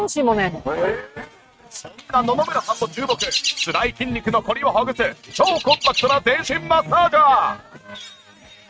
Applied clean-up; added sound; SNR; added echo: neural mask model RNNoise.